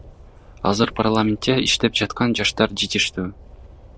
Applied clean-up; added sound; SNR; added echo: none; Train; 20 dB; none.